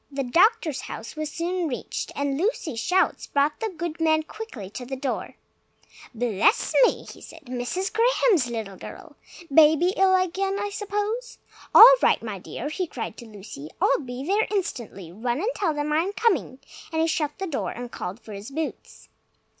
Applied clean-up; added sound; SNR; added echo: none; none; none; none.